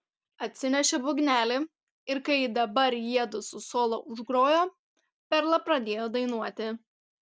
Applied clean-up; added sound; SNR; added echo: none; none; none; none.